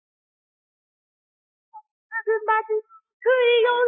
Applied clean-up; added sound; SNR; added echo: neural mask model Resemble Enhance denoiser.